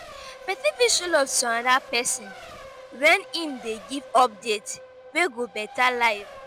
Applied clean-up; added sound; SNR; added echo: none; Race car, auto racing; 18 dB; none.